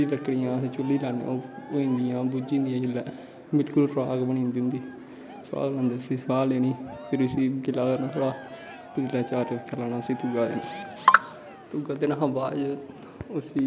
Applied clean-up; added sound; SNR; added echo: none; Cheering; 18 dB; none.